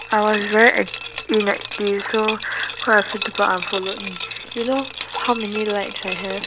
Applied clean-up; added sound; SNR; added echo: none; Liquid; 9 dB; none.